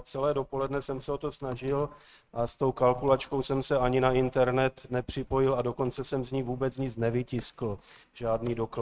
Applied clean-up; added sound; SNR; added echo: neural mask model RNNoise.